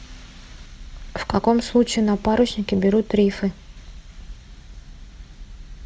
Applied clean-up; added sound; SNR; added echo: none; none; none; none.